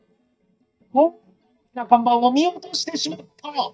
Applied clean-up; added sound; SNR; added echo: neural mask model DeepFilterNet 3.